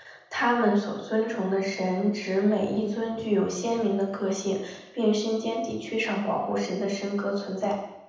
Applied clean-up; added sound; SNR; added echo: none; none; none; reverberation time 0.9 s.